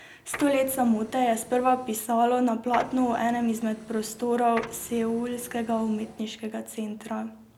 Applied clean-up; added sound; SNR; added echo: none; Printer; 17 dB; none.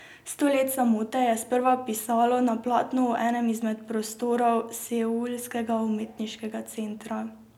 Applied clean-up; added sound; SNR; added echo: none; none; none; none.